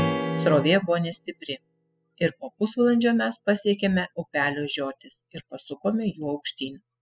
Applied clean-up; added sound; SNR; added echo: classical method spectral subtraction.